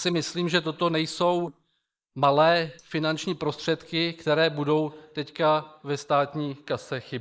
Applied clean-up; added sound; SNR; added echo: neural mask model Resemble Enhance denoiser.